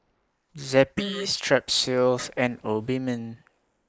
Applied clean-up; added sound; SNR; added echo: neural mask model Resemble Enhance denoiser.